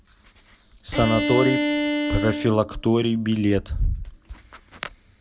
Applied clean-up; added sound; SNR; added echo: none; Bowed string instrument; 2 dB; none.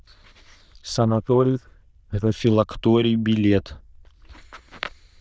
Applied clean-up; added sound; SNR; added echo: neural diffusion model UNIVERSE++.